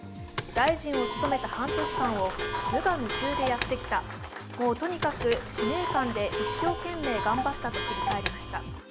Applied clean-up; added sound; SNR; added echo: none; Clock; 2 dB; none.